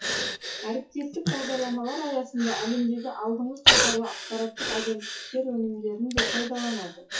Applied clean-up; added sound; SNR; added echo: classical method WPE with log-MMSE.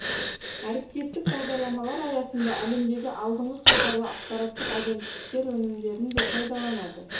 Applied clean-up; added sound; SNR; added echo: none; Breathing; -1 dB; reverberation time 0.7 s.